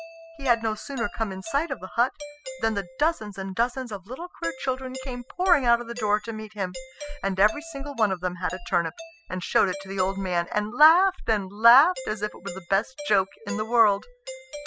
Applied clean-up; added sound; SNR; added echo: classical method spectral subtraction.